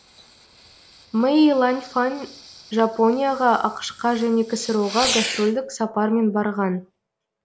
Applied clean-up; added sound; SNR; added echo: none; Fireworks; 13 dB; none.